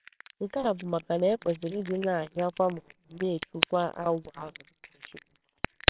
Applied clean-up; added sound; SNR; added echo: neural separator model SepFormer WHAMR!.